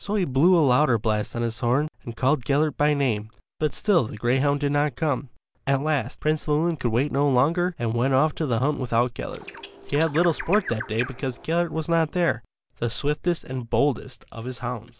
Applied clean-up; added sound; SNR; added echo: none; Bird; 12 dB; none.